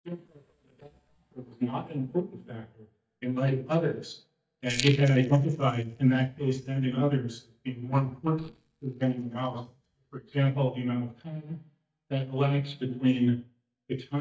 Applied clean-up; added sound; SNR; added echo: neural mask model DeepFilterNet 3.